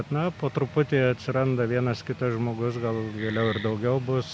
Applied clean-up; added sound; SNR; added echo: none; Wood; 11 dB; none.